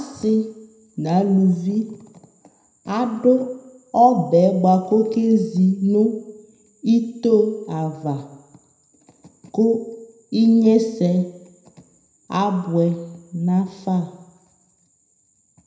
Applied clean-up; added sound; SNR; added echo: none; none; none; reverberation time 0.7 s.